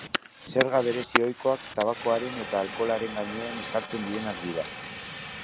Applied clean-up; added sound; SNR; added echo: none; Fire; 6 dB; none.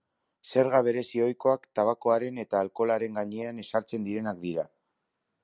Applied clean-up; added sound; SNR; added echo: none; none; none; none.